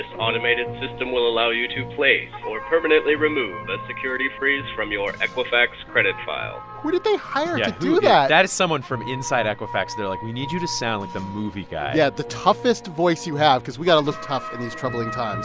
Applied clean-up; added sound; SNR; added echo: none; none; none; none.